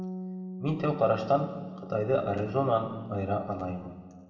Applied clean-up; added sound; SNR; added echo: none; Bass guitar; 12 dB; reverberation time 1.5 s.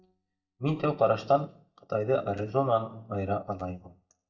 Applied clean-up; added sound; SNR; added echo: neural mask model DeepFilterNet 3.